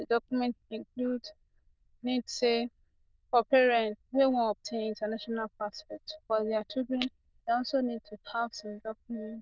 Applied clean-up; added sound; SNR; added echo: neural diffusion model UNIVERSE++.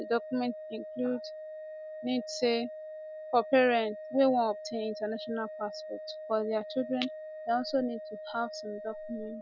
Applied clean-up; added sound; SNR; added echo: none; Organ; 10 dB; none.